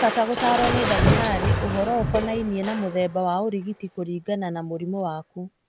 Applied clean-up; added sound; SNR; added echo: none; Crushing; 2 dB; none.